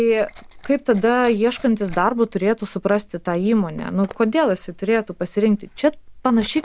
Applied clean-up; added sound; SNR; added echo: none; Liquid; 19 dB; none.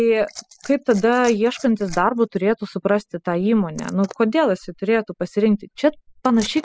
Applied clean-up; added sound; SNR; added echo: classical method spectral subtraction.